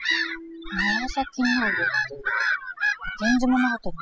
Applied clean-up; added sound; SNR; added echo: classical method spectral subtraction.